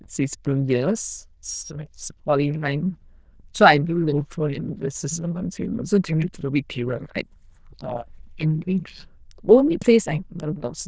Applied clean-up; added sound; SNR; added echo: neural diffusion model UNIVERSE++.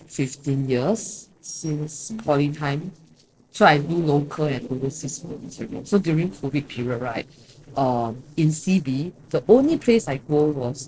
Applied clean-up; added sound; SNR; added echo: neural separator model SepFormer DNS4.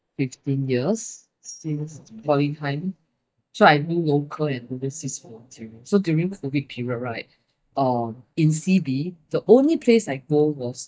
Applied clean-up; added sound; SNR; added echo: neural mask model DeepFilterNet 3.